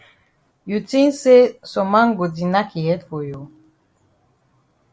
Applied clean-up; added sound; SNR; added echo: none; none; none; none.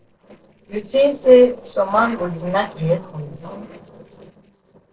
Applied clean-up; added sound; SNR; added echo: neural separator model SepFormer DNS4.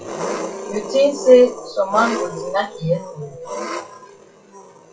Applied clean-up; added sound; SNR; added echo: classical method WPE with log-MMSE.